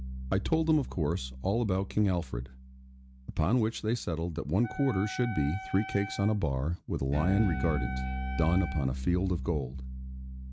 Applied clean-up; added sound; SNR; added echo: none; Wind instrument, woodwind instrument + Bass guitar; 8 dB; none.